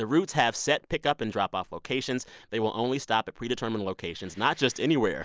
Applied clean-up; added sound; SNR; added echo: none; none; none; none.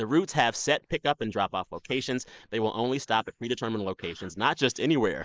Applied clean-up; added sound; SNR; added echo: neural mask model Resemble Enhance denoiser.